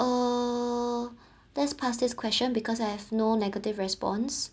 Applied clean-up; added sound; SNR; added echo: none; none; none; none.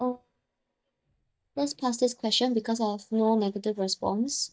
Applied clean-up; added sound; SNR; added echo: neural mask model DeepFilterNet 3.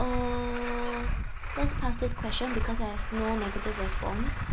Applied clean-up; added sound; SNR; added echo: none; Truck; -3 dB; none.